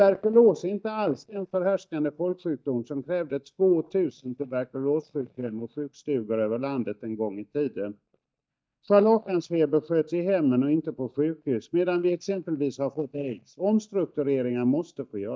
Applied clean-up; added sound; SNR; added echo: neural mask model DeepFilterNet 3.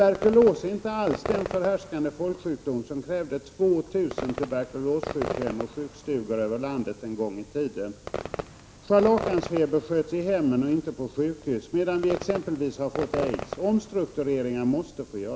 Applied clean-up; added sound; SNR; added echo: none; Fireworks; 11 dB; none.